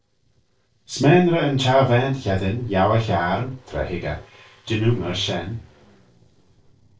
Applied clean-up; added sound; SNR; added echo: neural separator model SepFormer DNS4.